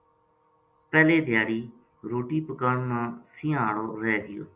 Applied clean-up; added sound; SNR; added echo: none; none; none; none.